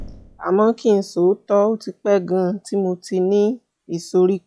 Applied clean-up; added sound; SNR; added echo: classical method log-MMSE.